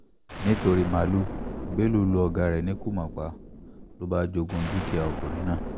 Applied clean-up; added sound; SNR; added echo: none; Explosion; 8 dB; none.